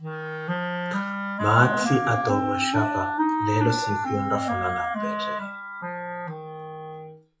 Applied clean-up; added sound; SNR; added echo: classical method WPE with log-MMSE.